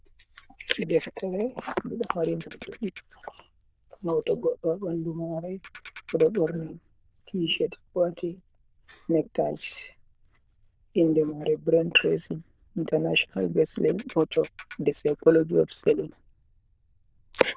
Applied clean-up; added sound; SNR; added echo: neural diffusion model UNIVERSE++.